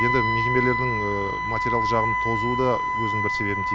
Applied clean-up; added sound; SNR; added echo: none; Wind instrument, woodwind instrument; -2 dB; none.